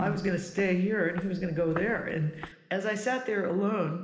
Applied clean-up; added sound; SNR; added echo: none; Walk, footsteps; 17 dB; reverberation time 1.1 s.